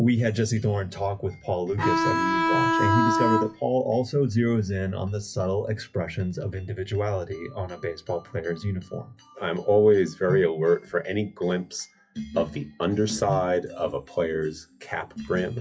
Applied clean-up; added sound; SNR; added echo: classical method WPE with log-MMSE.